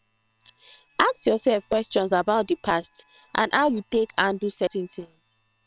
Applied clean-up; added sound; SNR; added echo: neural separator model SepFormer WHAM!.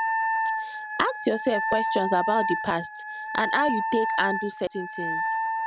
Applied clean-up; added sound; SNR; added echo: none; Wind instrument, woodwind instrument; 0 dB; none.